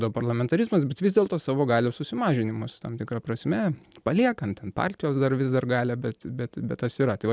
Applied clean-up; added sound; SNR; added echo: none; none; none; none.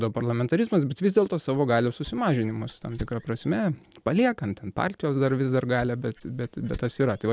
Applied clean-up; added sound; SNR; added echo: none; Rattle (instrument); 17 dB; none.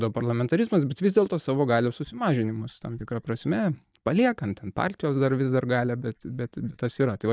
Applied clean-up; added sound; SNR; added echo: neural mask model DeepFilterNet 3.